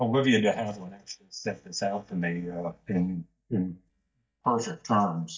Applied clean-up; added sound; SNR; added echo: neural mask model DeepFilterNet 3.